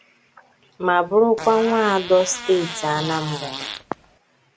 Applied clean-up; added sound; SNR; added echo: none; Fart; 11 dB; none.